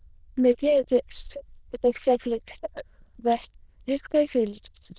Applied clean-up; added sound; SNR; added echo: neural diffusion model UNIVERSE++.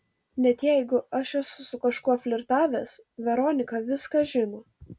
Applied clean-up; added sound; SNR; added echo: none; none; none; none.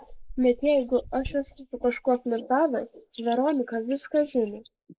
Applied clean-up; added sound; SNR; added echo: neural mask model Resemble Enhance denoiser.